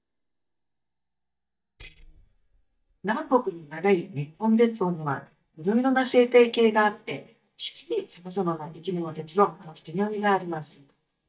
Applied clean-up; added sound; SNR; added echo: neural mask model DeepFilterNet 3.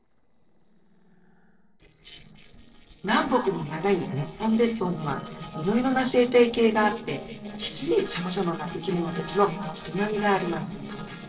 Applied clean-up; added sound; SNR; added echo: neural separator model SepFormer DNS4.